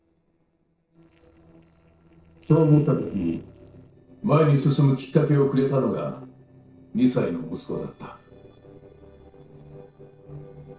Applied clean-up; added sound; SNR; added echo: neural separator model SepFormer DNS4.